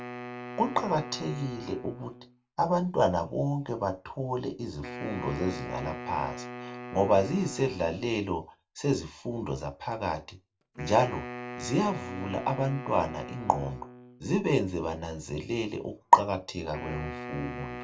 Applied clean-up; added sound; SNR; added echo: none; Wind instrument, woodwind instrument; 12 dB; reverberation time 0.2 s.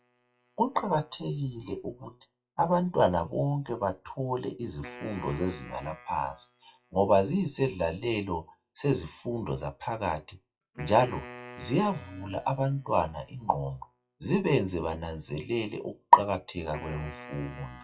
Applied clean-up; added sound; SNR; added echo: classical method WPE with log-MMSE.